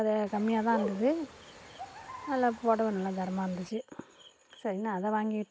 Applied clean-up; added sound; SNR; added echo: none; Bird; 12 dB; none.